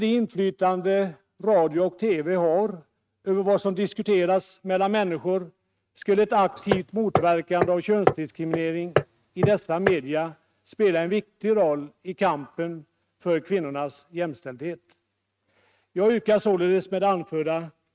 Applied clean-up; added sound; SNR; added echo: neural mask model RNNoise.